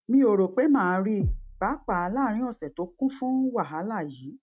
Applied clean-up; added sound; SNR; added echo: neural mask model RNNoise.